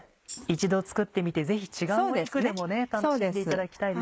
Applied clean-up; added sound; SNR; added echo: neural mask model Resemble Enhance denoiser.